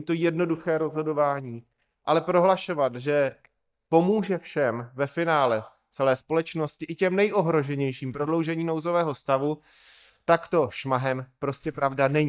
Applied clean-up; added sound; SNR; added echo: neural mask model DeepFilterNet 3.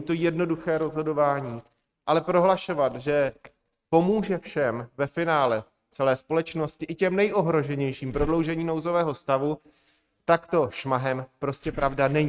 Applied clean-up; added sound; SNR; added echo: neural mask model RNNoise.